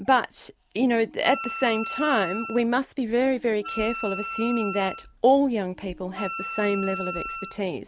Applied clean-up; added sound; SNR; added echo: none; Wind instrument, woodwind instrument; 10 dB; none.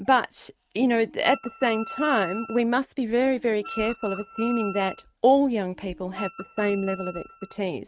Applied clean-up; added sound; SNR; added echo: neural mask model RNNoise.